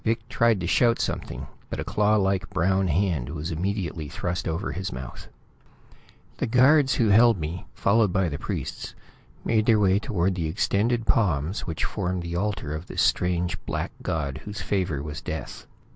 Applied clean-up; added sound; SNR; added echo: none; none; none; none.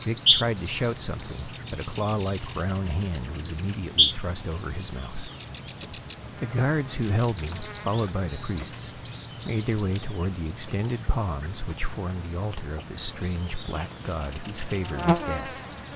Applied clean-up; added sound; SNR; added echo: none; Insect; -4 dB; none.